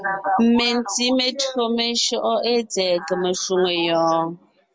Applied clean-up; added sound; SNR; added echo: none; none; none; none.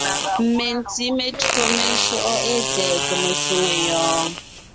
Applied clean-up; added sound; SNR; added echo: none; Fart; 1 dB; none.